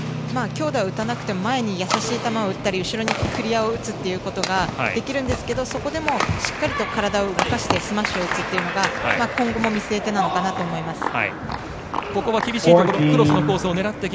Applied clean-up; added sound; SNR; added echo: none; Guitar; 17 dB; none.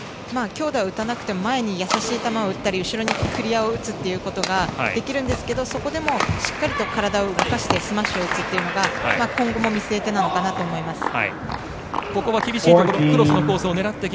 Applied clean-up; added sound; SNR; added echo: none; none; none; none.